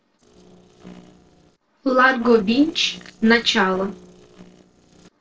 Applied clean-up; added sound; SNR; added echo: neural separator model SepFormer DNS4.